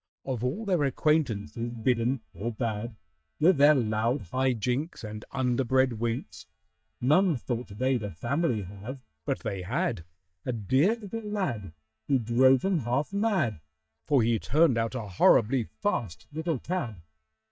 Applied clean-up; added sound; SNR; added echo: neural mask model DeepFilterNet 3.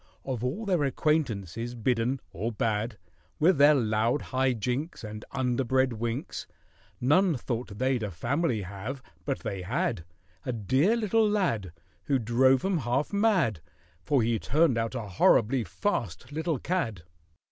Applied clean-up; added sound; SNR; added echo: none; none; none; none.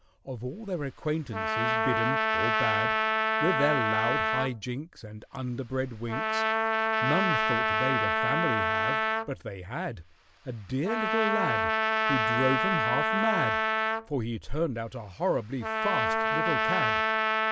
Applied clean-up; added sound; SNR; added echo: none; Trumpet; -4 dB; none.